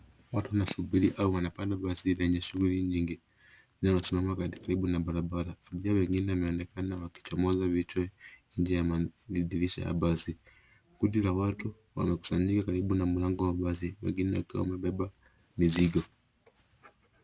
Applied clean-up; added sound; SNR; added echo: none; Crack / Crackle; 14 dB; none.